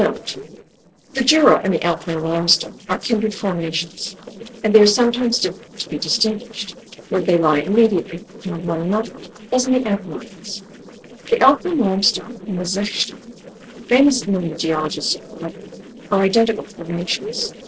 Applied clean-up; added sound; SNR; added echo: neural separator model SepFormer DNS4.